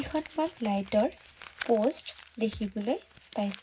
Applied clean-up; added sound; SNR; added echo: none; Crumpling, crinkling; 17 dB; reverberation time 0.4 s.